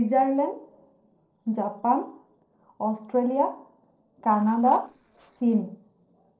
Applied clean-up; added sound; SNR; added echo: neural separator model SepFormer DNS4.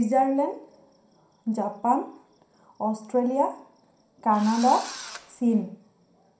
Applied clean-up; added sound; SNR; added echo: none; Engine / Drill; 14 dB; reverberation time 0.5 s.